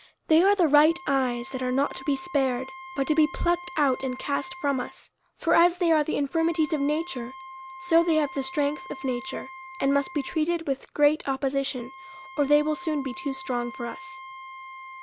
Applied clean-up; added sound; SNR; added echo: none; Wind instrument, woodwind instrument; 17 dB; none.